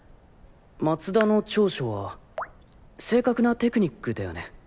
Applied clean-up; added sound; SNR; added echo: none; Raindrop / Drip; 19 dB; none.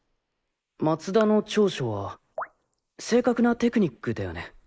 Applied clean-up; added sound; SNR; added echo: neural mask model Resemble Enhance denoiser.